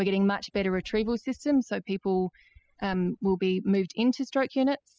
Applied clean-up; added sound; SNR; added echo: classical method spectral subtraction.